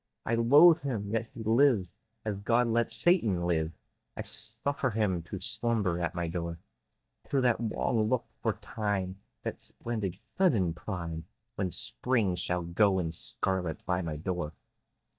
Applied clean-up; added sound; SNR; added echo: neural mask model DeepFilterNet 3.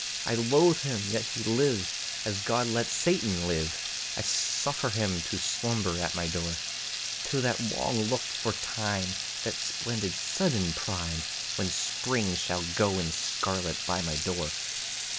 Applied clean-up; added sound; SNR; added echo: none; Water tap, faucet / Liquid; 3 dB; none.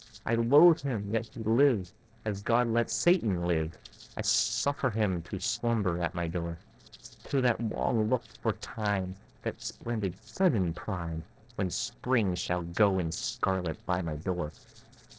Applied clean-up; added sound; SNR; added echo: neural separator model SepFormer DNS4.